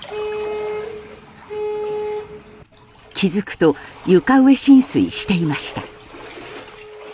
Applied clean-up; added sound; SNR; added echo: none; none; none; none.